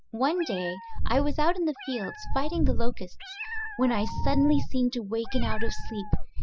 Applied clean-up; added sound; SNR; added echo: classical method spectral subtraction.